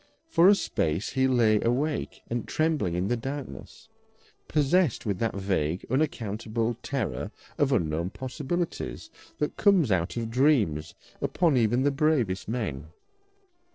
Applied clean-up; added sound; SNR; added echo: neural separator model SepFormer DNS4.